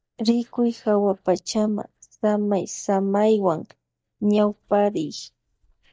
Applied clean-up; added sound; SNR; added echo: neural mask model DeepFilterNet 3.